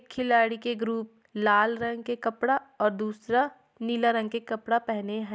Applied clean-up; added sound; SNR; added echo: none; none; none; none.